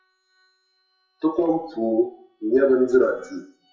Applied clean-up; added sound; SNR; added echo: classical method WPE with log-MMSE.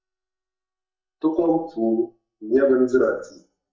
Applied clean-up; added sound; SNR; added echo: neural mask model DeepFilterNet 3.